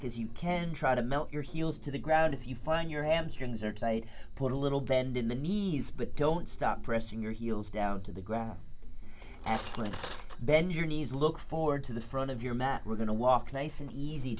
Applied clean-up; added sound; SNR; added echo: none; Cutlery, silverware; 12 dB; none.